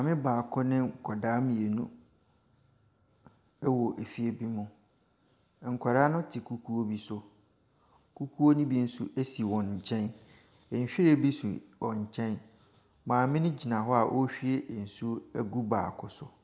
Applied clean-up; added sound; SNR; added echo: none; none; none; none.